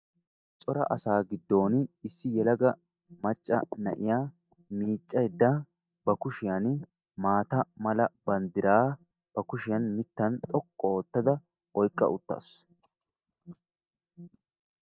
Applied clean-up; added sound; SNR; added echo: neural mask model DeepFilterNet 3.